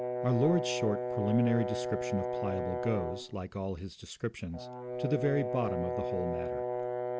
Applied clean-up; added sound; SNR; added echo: none; Brass instrument; 2 dB; none.